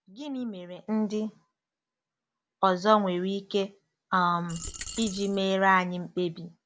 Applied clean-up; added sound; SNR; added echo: none; Coin (dropping); 11 dB; none.